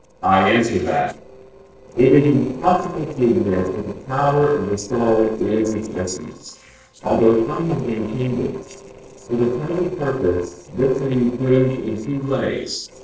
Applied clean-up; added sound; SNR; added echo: neural separator model SepFormer DNS4.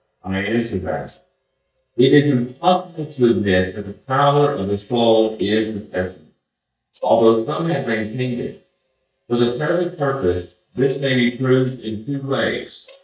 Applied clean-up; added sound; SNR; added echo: neural mask model DeepFilterNet 3.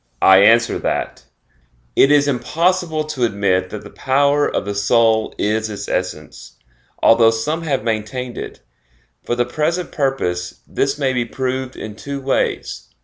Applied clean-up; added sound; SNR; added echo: none; none; none; none.